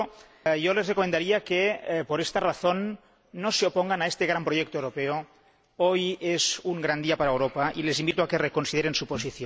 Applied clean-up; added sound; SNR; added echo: none; none; none; none.